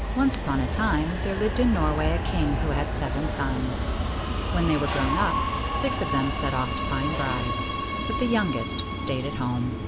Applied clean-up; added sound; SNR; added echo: none; Subway, metro, underground; -1 dB; none.